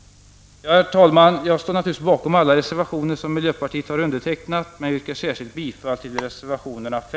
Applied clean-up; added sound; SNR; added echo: none; Telephone; 12 dB; none.